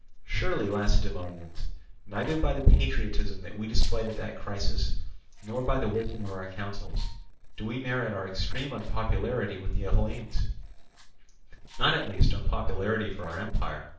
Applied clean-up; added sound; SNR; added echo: neural separator model SepFormer DNS4.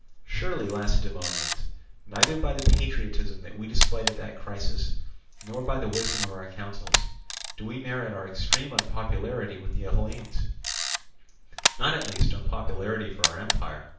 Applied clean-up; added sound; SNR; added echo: none; Camera; 6 dB; reverberation time 0.5 s.